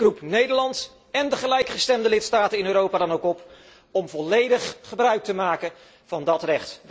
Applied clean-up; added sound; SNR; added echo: none; none; none; none.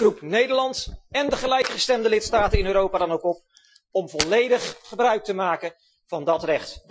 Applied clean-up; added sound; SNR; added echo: classical method Wiener filter.